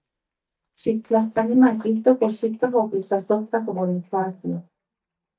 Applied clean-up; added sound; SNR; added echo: neural mask model DeepFilterNet 3.